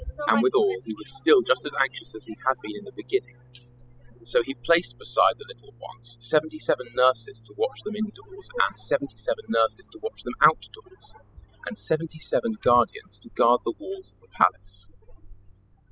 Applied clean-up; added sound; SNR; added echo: classical method spectral subtraction.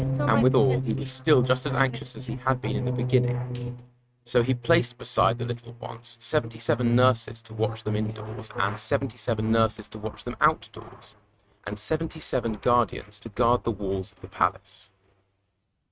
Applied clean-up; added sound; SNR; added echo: neural mask model RNNoise.